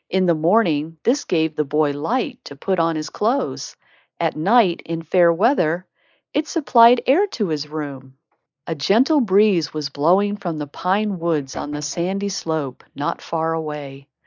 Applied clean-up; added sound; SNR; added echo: neural mask model Resemble Enhance denoiser.